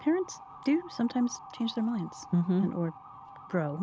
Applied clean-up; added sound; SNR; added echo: none; Motor vehicle (road) / Siren; 17 dB; none.